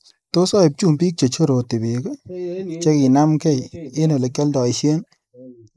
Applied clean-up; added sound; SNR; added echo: neural mask model Resemble Enhance denoiser.